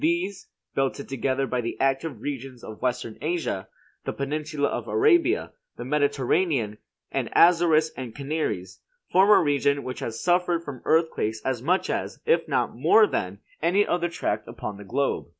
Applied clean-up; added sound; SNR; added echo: none; none; none; none.